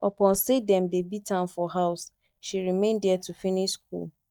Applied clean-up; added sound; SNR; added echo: neural mask model DeepFilterNet 3.